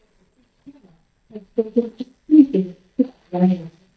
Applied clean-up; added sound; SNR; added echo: neural mask model DeepFilterNet 3.